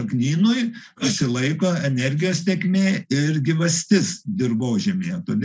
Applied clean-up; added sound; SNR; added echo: neural mask model Resemble Enhance denoiser.